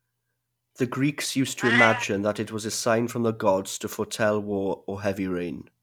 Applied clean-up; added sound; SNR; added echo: none; Meow; 8 dB; none.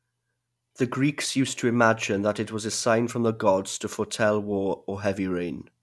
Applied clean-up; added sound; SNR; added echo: none; none; none; none.